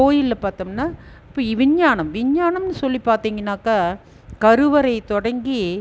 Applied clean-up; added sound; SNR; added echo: none; none; none; none.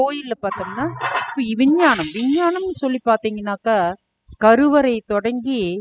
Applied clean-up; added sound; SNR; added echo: classical method spectral subtraction.